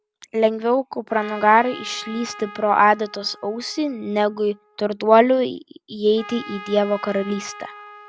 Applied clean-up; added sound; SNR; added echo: none; Trumpet; 19 dB; none.